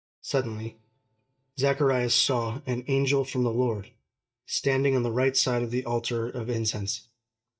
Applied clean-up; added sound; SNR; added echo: neural mask model DeepFilterNet 3.